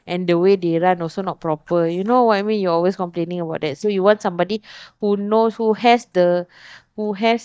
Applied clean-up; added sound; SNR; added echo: neural mask model DeepFilterNet 3.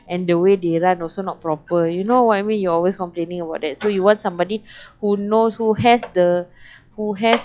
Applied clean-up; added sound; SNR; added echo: classical method log-MMSE.